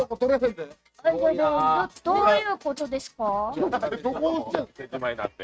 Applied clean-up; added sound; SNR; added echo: neural mask model RNNoise.